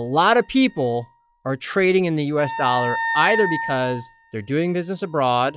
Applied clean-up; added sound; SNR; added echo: classical method log-MMSE.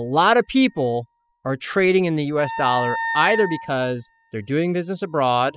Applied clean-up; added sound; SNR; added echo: classical method spectral subtraction.